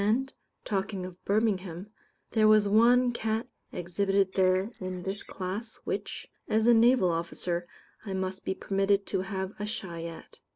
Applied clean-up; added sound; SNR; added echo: neural separator model SepFormer DNS4.